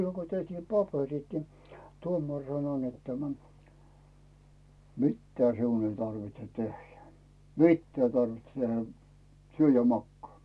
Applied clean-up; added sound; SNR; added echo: none; none; none; none.